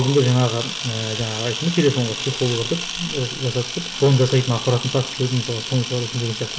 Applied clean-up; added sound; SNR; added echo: none; Camera; 8 dB; none.